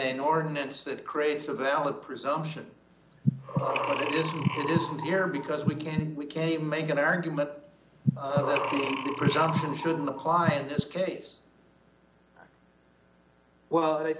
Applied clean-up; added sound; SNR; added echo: none; Breathing; 1 dB; none.